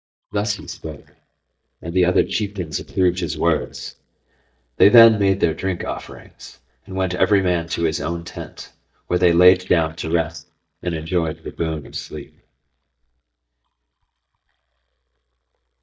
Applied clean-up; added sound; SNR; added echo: neural mask model DeepFilterNet 3.